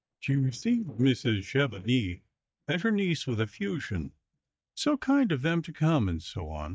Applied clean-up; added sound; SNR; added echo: neural mask model DeepFilterNet 3.